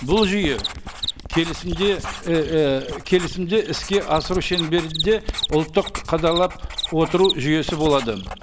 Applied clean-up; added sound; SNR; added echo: none; Cricket + Writing; 9 dB; none.